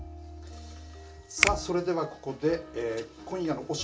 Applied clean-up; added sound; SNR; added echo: none; Finger snapping; 1 dB; reverberation time 0.2 s.